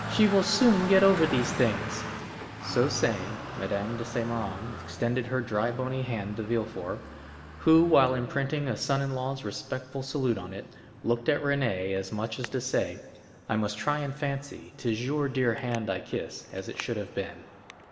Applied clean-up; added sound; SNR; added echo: none; Traffic noise, roadway noise; 12 dB; reverberation time 2.1 s.